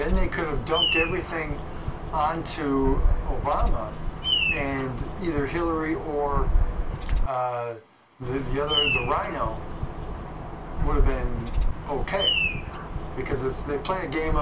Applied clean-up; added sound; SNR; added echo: none; Bird vocalization, bird call, bird song; -3 dB; reverberation time 0.2 s.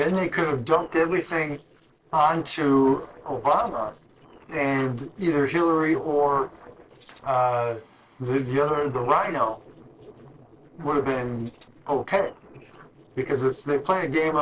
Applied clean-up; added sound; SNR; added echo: neural separator model SepFormer DNS4.